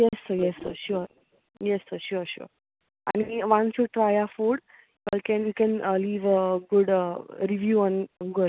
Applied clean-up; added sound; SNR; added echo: none; none; none; none.